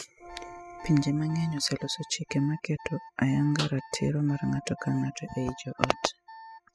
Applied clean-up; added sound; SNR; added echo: classical method spectral subtraction.